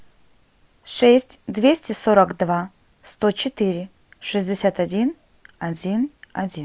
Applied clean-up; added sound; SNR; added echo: none; none; none; none.